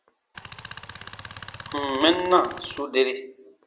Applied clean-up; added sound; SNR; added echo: none; Tools; 14 dB; none.